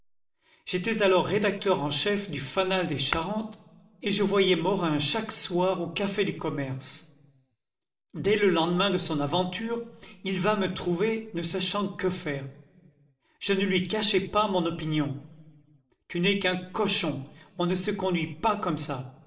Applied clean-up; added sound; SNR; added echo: none; Tap / Glass; 12 dB; reverberation time 1.2 s.